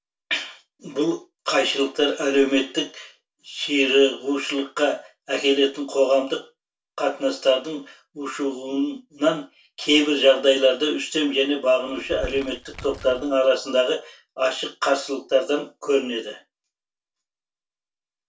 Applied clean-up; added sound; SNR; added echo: none; Crumpling, crinkling; 16 dB; reverberation time 0.2 s.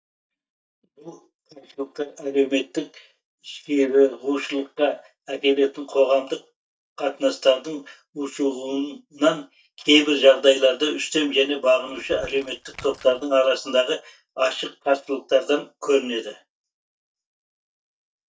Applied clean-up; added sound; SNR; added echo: neural mask model DeepFilterNet 3.